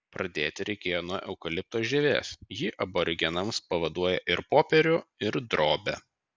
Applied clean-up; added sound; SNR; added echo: none; none; none; none.